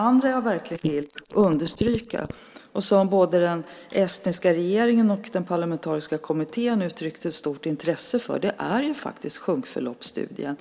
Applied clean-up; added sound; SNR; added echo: neural mask model Resemble Enhance denoiser.